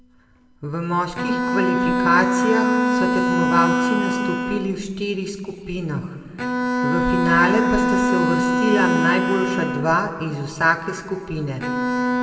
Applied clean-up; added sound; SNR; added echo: none; Bowed string instrument; -1 dB; reverberation time 2.1 s.